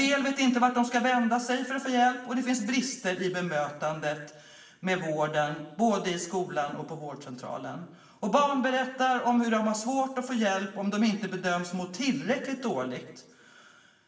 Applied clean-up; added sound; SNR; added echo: none; none; none; reverberation time 0.9 s.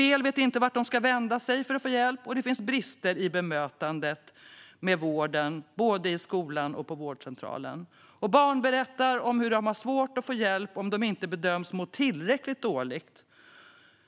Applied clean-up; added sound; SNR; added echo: none; none; none; none.